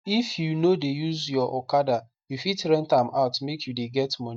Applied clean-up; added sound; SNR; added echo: neural mask model DeepFilterNet 3.